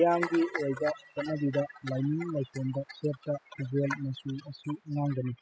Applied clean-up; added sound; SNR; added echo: classical method spectral subtraction.